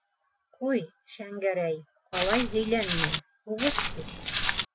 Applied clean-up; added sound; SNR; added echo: none; Walk, footsteps; -1 dB; none.